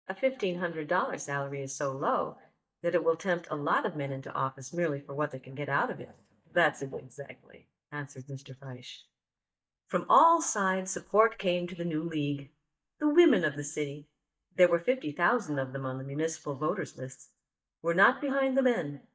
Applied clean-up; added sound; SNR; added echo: neural mask model DeepFilterNet 3.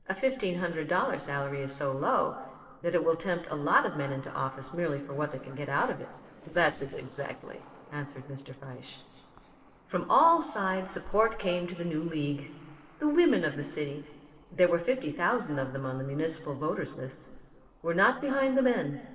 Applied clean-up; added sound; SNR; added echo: neural separator model SepFormer DNS4.